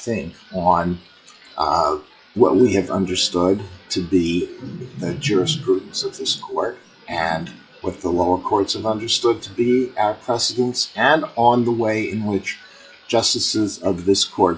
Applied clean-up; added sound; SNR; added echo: classical method WPE with log-MMSE.